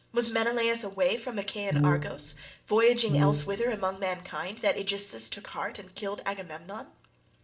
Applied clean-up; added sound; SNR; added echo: none; Brass instrument; -1 dB; reverberation time 0.4 s.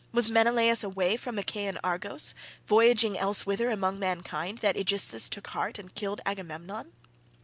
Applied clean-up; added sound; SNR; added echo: none; none; none; none.